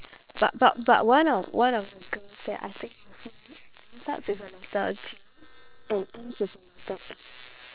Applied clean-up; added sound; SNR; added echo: neural separator model SepFormer WHAM!.